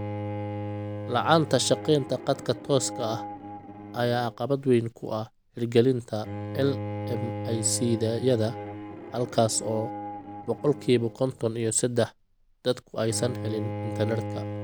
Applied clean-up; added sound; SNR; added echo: none; Bowed string instrument; 9 dB; none.